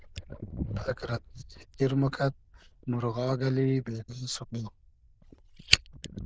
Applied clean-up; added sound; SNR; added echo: neural diffusion model UNIVERSE++.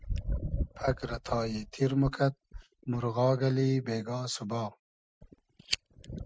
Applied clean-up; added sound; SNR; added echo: neural mask model RNNoise.